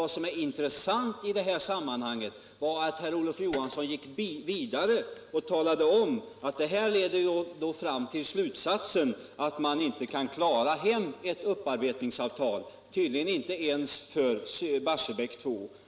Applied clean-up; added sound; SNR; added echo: none; none; none; none.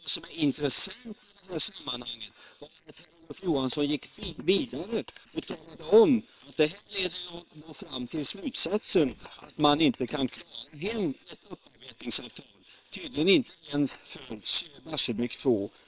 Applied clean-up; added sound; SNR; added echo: neural separator model SepFormer WHAM!.